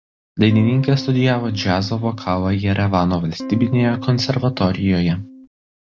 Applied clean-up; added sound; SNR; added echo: none; Electric guitar / Strum; 13 dB; none.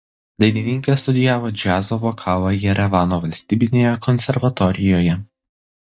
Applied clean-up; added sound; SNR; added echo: neural mask model DeepFilterNet 3.